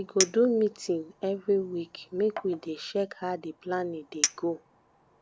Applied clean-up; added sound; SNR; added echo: none; Chink, clink; 8 dB; none.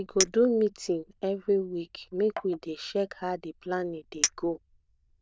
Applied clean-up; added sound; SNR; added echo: neural diffusion model UNIVERSE++.